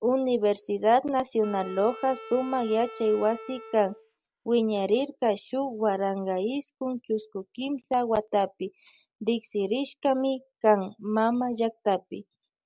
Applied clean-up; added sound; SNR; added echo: none; Wind instrument, woodwind instrument; 16 dB; none.